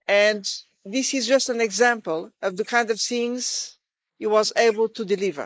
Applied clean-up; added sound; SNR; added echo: neural mask model Resemble Enhance denoiser.